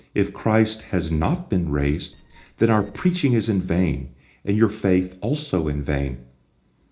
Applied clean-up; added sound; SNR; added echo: neural separator model SepFormer DNS4.